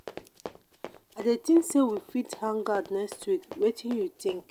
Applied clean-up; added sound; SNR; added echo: none; Run; 17 dB; none.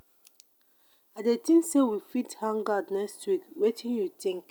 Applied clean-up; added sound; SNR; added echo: none; none; none; none.